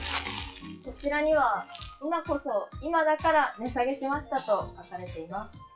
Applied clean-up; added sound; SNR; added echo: classical method WPE with log-MMSE.